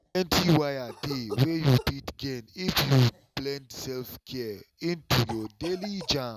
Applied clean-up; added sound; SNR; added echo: none; Cough; 19 dB; none.